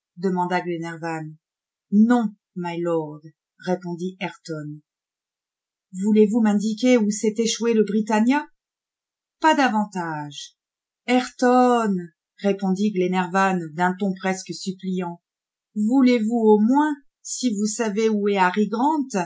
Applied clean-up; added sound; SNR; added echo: none; none; none; none.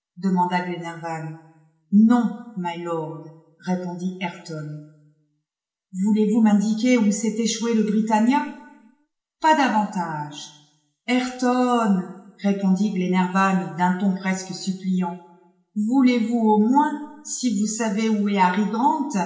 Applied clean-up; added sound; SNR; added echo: none; none; none; reverberation time 0.9 s.